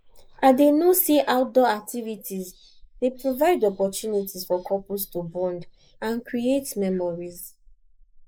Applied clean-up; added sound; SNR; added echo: neural mask model Resemble Enhance denoiser.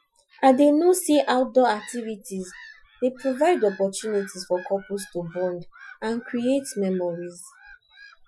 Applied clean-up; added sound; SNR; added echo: classical method Wiener filter.